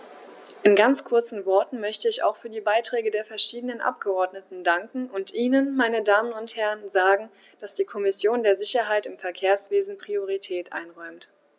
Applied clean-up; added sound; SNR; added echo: none; none; none; none.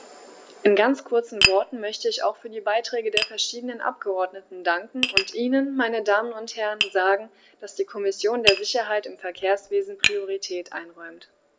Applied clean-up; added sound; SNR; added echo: none; Tap; 5 dB; none.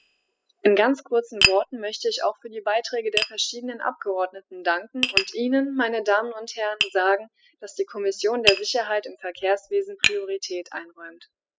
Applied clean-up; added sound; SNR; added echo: classical method spectral subtraction.